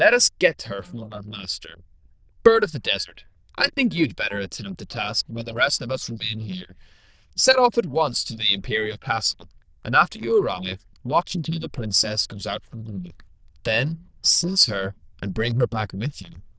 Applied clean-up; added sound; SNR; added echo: neural diffusion model UNIVERSE++.